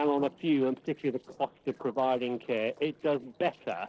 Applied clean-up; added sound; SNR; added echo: neural separator model SepFormer DNS4.